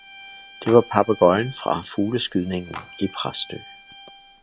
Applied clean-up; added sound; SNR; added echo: none; Bowed string instrument + Telephone; 18 dB; none.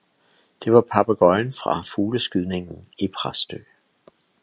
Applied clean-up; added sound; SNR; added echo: none; none; none; none.